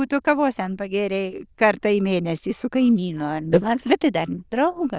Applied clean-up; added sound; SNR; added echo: neural diffusion model UNIVERSE++.